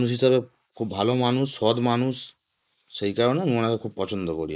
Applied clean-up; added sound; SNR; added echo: neural mask model Resemble Enhance denoiser.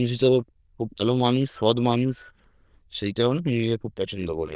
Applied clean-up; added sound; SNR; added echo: neural diffusion model UNIVERSE++.